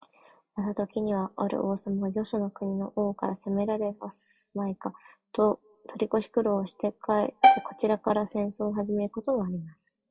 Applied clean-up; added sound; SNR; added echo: classical method WPE with log-MMSE.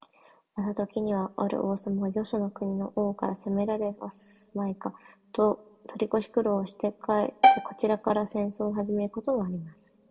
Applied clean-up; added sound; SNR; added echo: none; Bowed string instrument; -5 dB; reverberation time 0.9 s.